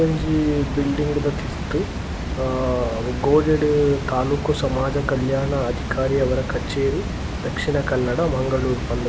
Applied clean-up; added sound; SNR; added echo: none; Water; 5 dB; none.